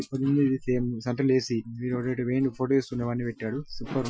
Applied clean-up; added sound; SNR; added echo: classical method Wiener filter.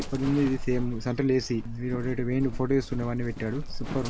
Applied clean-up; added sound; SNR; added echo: none; Livestock, farm animals, working animals; 6 dB; none.